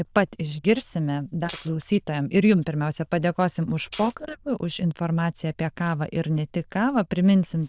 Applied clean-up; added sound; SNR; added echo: neural diffusion model UNIVERSE++.